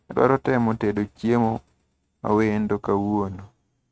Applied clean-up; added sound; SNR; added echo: neural mask model RNNoise.